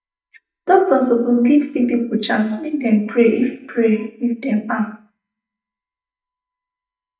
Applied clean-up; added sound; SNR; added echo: neural mask model DeepFilterNet 3.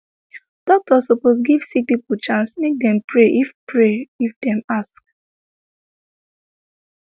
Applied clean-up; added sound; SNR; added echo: none; none; none; none.